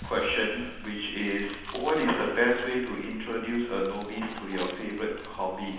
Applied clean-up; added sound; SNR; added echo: none; Chewing, mastication; 14 dB; reverberation time 1.1 s.